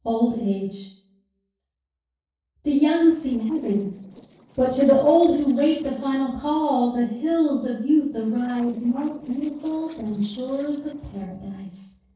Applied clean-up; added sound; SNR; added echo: neural separator model SepFormer DNS4.